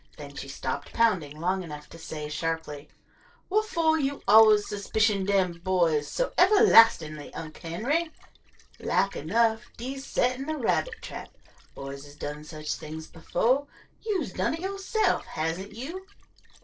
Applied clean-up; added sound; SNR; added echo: neural separator model SepFormer DNS4.